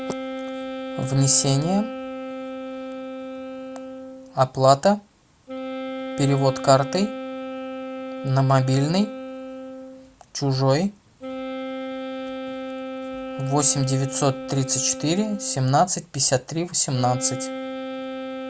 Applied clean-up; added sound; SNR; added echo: none; Wind instrument, woodwind instrument; 9 dB; none.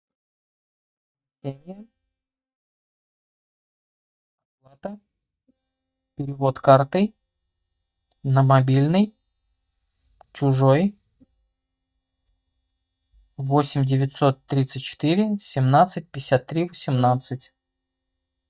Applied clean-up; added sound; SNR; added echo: neural mask model DeepFilterNet 3.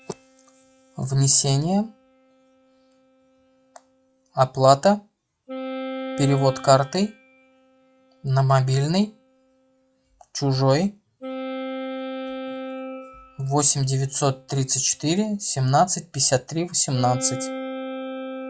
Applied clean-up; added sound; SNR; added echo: classical method log-MMSE.